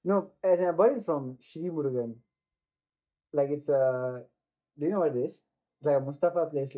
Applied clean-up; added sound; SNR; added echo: neural mask model DeepFilterNet 3.